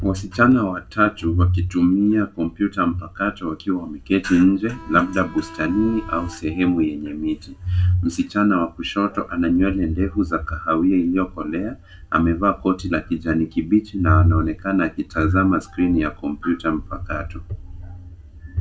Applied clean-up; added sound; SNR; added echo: none; Bowed string instrument; 18 dB; reverberation time 0.2 s.